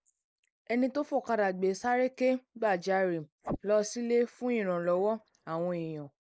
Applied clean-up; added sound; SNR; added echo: neural mask model Resemble Enhance denoiser.